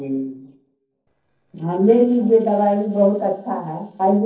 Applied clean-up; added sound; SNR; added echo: neural separator model SepFormer DNS4.